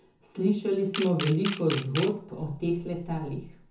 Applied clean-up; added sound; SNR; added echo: none; Camera; 10 dB; reverberation time 0.6 s.